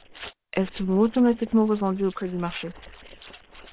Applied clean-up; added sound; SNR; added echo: neural separator model SepFormer WHAM!.